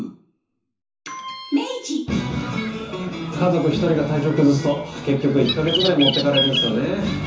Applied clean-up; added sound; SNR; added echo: none; Bird; 2 dB; reverberation time 0.9 s.